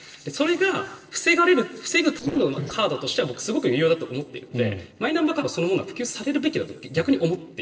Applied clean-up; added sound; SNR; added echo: neural separator model SepFormer DNS4.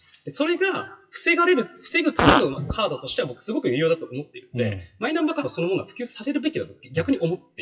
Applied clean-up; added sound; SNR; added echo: classical method WPE with log-MMSE.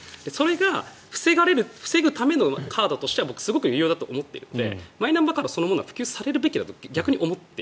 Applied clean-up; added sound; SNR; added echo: none; none; none; none.